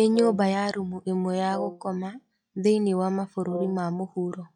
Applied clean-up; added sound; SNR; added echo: classical method log-MMSE.